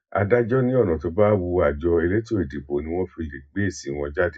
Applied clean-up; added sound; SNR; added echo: none; none; none; reverberation time 0.2 s.